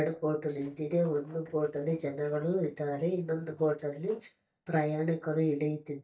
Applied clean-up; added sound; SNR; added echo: neural mask model DeepFilterNet 3.